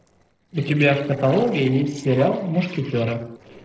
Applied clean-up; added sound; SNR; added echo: neural separator model SepFormer DNS4.